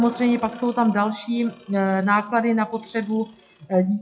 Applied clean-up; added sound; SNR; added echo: classical method WPE with log-MMSE.